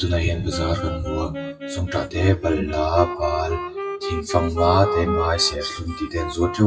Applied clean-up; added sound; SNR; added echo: classical method WPE with log-MMSE.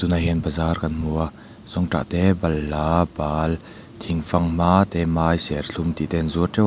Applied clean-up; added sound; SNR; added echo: none; none; none; none.